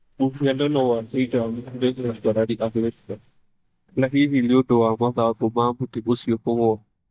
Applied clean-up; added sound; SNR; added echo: neural mask model DeepFilterNet 3.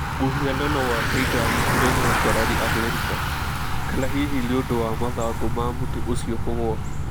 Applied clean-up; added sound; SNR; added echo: none; Bicycle; -4 dB; none.